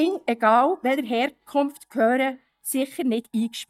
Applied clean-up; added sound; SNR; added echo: neural mask model DeepFilterNet 3.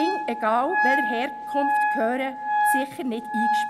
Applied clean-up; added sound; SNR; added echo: none; Wind instrument, woodwind instrument; -2 dB; none.